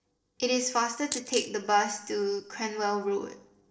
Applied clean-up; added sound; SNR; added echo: neural separator model SepFormer DNS4.